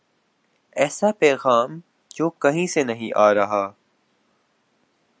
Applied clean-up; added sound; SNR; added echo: none; none; none; none.